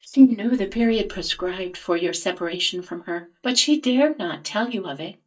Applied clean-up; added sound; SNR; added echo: neural mask model DeepFilterNet 3.